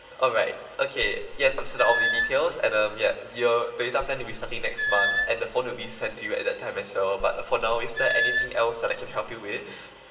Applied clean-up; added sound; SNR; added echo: none; Squeak / Screech; 3 dB; reverberation time 1.1 s.